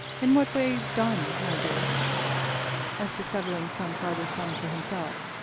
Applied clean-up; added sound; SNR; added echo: none; Car passing by; 1 dB; none.